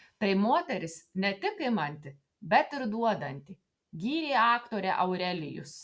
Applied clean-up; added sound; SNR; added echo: none; none; none; none.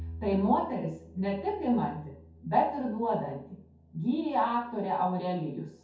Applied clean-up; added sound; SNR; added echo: none; Bowed string instrument; 18 dB; reverberation time 0.6 s.